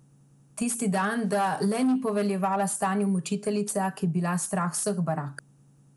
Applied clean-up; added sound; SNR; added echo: none; none; none; none.